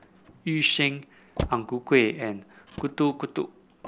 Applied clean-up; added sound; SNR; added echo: none; Motor vehicle (road); 11 dB; none.